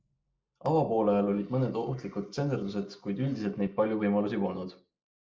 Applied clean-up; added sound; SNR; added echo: neural mask model Resemble Enhance denoiser.